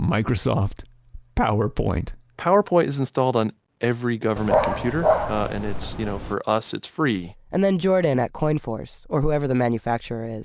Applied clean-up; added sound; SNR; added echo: none; Dog; 1 dB; none.